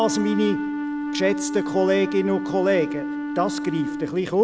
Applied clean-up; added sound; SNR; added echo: none; Wind instrument, woodwind instrument; 4 dB; none.